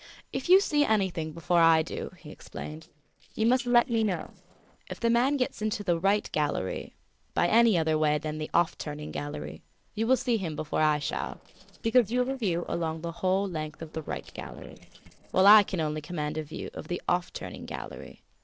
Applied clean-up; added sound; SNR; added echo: neural separator model SepFormer DNS4.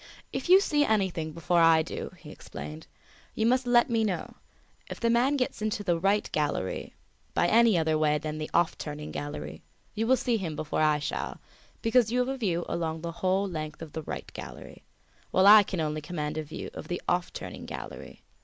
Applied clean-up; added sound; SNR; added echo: none; none; none; none.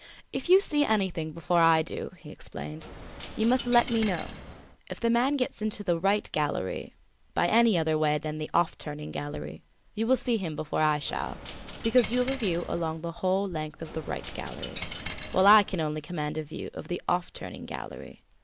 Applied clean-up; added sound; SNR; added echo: none; Coin (dropping); 9 dB; none.